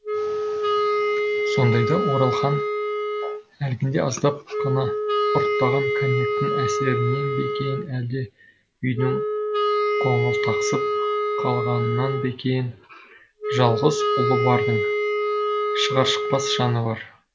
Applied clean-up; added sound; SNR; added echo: none; Wind instrument, woodwind instrument; -1 dB; none.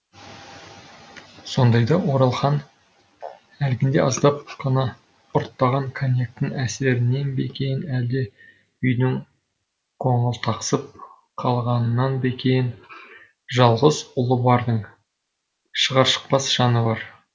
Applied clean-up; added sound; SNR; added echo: none; none; none; none.